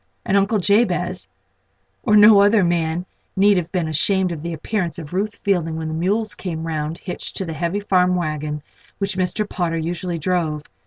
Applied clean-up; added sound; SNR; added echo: none; none; none; none.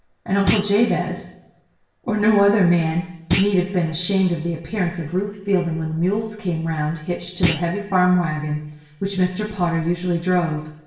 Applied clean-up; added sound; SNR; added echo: none; Thump, thud; 3 dB; reverberation time 0.8 s.